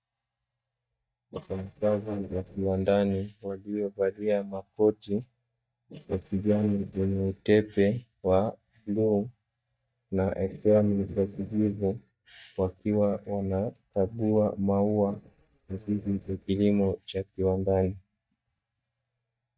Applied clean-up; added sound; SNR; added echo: neural mask model DeepFilterNet 3.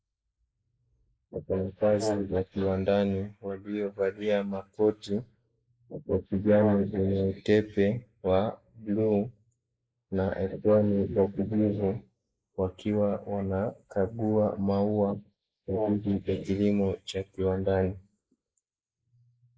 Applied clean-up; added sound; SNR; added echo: neural mask model Resemble Enhance denoiser.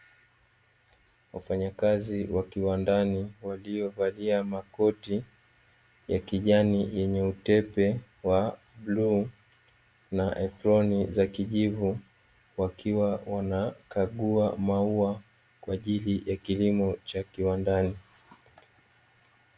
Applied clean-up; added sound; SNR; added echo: none; none; none; none.